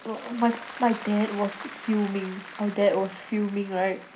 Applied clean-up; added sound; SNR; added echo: none; Applause; 15 dB; reverberation time 0.3 s.